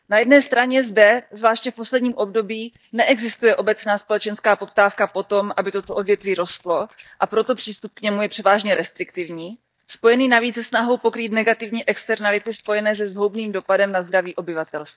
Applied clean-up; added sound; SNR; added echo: neural mask model DeepFilterNet 3.